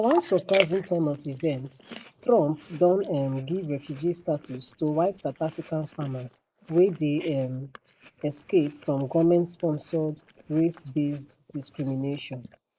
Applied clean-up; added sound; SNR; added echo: neural mask model Resemble Enhance denoiser.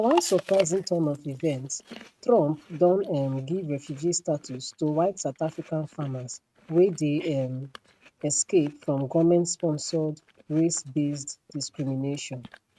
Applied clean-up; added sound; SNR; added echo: neural mask model RNNoise.